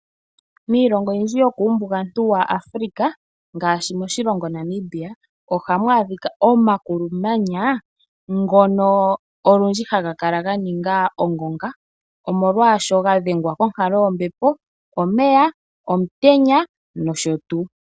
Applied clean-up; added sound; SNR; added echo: none; none; none; none.